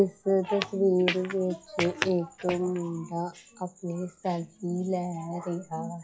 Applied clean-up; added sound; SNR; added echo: classical method log-MMSE.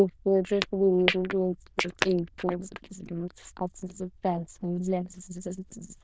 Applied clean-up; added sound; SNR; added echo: neural diffusion model UNIVERSE++.